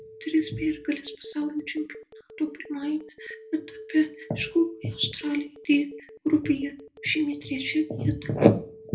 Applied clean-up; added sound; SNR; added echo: none; Telephone; 18 dB; reverberation time 0.3 s.